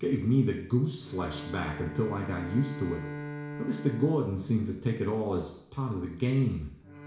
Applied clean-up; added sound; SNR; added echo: none; Bowed string instrument; 12 dB; reverberation time 0.7 s.